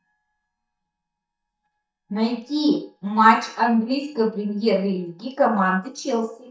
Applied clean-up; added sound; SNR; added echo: neural mask model DeepFilterNet 3.